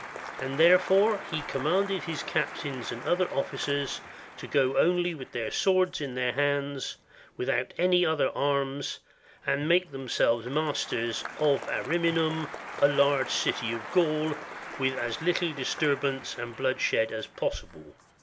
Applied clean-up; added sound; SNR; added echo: none; Applause; 14 dB; none.